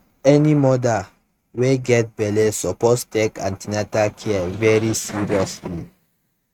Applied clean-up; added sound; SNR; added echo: neural mask model RNNoise.